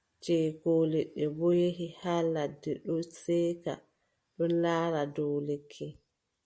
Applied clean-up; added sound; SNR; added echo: none; none; none; none.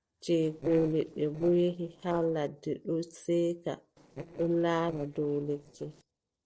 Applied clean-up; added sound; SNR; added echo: neural separator model SepFormer DNS4.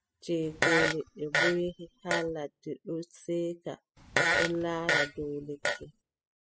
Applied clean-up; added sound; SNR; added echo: classical method spectral subtraction.